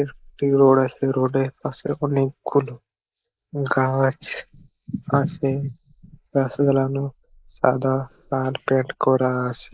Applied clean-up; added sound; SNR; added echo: neural mask model Resemble Enhance denoiser.